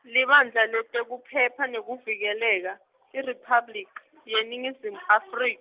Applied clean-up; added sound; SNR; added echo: none; none; none; none.